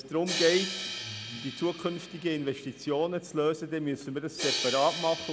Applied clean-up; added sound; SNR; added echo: none; Crash cymbal; 7 dB; none.